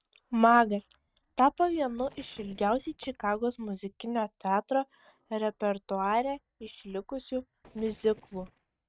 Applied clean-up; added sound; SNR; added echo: neural mask model RNNoise.